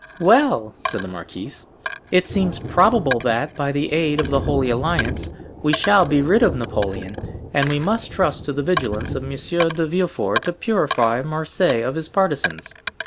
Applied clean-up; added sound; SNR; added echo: none; Thunder + Coin (dropping); 9 dB; none.